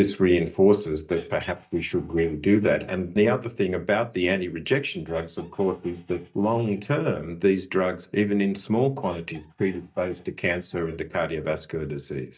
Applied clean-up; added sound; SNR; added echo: neural mask model DeepFilterNet 3.